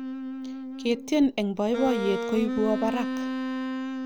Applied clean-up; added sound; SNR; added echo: none; Wind instrument, woodwind instrument; 4 dB; none.